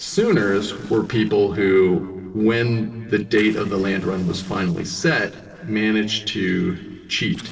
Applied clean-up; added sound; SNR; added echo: neural separator model SepFormer DNS4.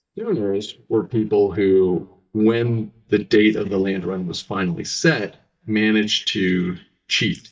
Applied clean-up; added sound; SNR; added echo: neural mask model DeepFilterNet 3.